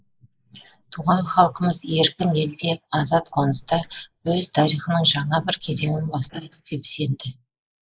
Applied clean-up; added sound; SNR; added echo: neural mask model Resemble Enhance denoiser.